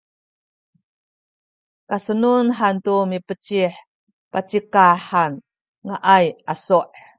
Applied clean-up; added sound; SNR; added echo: none; none; none; none.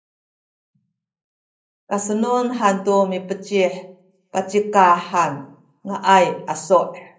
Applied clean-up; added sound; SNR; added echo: none; none; none; reverberation time 0.5 s.